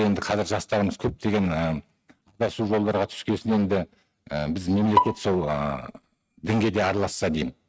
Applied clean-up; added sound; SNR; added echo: neural mask model RNNoise.